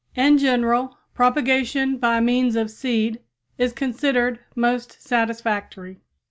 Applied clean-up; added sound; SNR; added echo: none; none; none; none.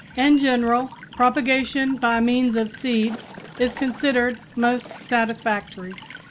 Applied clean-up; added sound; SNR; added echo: none; Walk, footsteps / Stream / Trickle, dribble / Chirp, tweet; 18 dB; none.